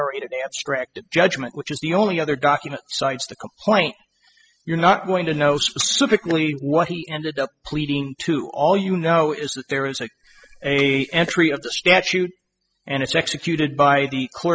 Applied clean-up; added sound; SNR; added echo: classical method spectral subtraction.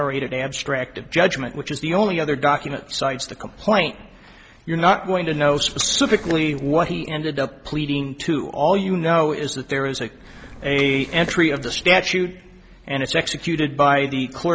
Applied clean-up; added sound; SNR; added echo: none; Liquid; 16 dB; none.